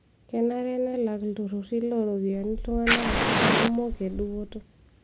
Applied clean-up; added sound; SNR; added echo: none; Fire; -2 dB; none.